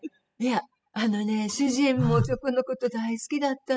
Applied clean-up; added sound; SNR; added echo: classical method spectral subtraction.